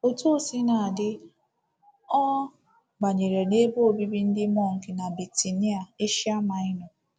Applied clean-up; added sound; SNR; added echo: none; none; none; none.